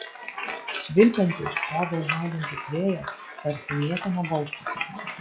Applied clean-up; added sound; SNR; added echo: classical method log-MMSE.